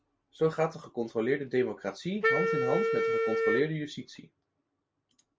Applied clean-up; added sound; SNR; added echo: none; Wind instrument, woodwind instrument; -3 dB; none.